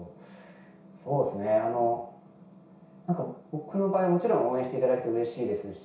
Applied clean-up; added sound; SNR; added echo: none; none; none; reverberation time 0.6 s.